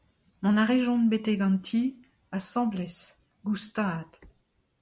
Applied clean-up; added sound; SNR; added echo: none; none; none; none.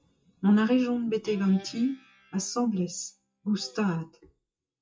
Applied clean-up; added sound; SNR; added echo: classical method WPE with log-MMSE.